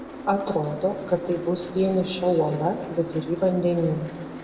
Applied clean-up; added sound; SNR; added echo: none; Boat, Water vehicle; 13 dB; reverberation time 1.3 s.